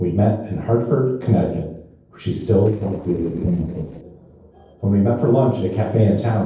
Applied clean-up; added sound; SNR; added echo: neural separator model SepFormer DNS4.